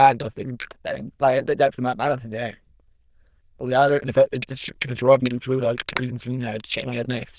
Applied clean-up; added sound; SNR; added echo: neural diffusion model UNIVERSE++.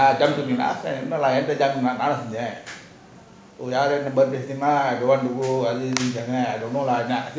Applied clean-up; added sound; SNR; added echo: none; none; none; none.